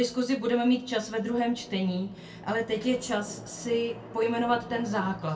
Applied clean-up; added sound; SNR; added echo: none; Drum; 16 dB; reverberation time 0.2 s.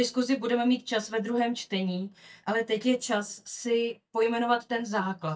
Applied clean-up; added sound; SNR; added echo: neural mask model DeepFilterNet 3.